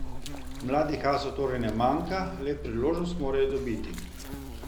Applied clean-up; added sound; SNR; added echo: none; Insect; 7 dB; none.